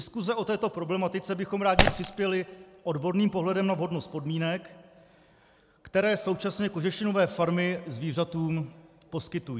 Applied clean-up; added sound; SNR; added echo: none; Shatter; -1 dB; none.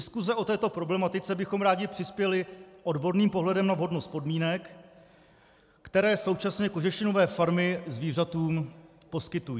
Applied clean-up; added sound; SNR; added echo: none; none; none; none.